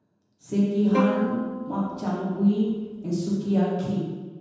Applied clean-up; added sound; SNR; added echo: none; Plucked string instrument; 7 dB; reverberation time 1.2 s.